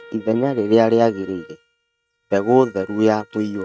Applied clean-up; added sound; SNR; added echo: neural mask model RNNoise.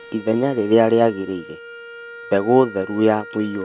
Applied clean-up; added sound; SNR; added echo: none; Wind instrument, woodwind instrument; 18 dB; none.